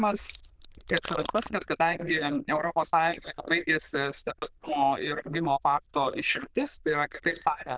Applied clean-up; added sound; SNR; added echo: neural diffusion model UNIVERSE++.